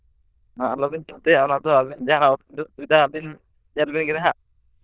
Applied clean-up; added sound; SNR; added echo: neural diffusion model UNIVERSE++.